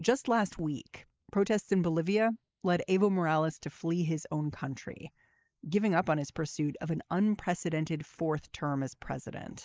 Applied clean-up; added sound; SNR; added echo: neural mask model Resemble Enhance denoiser.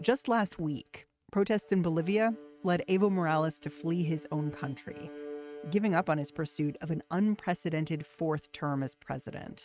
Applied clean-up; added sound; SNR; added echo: neural mask model RNNoise.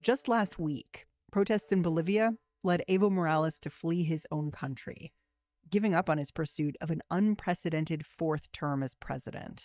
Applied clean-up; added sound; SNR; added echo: neural mask model DeepFilterNet 3.